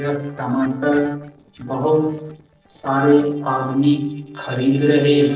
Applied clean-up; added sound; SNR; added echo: neural separator model SepFormer DNS4.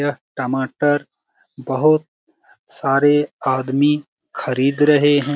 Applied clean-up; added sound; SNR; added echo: none; none; none; none.